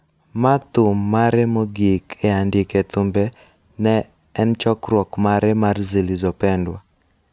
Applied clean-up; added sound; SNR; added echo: none; none; none; none.